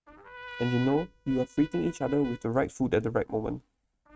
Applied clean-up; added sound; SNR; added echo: neural mask model RNNoise.